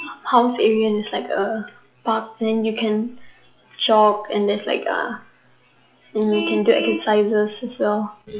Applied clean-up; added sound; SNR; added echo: classical method log-MMSE.